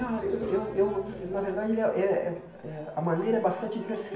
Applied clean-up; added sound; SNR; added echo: none; Cheering; 15 dB; reverberation time 0.9 s.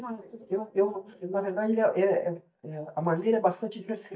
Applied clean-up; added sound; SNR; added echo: neural mask model DeepFilterNet 3.